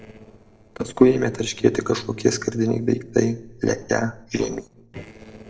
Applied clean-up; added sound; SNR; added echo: neural separator model SepFormer DNS4.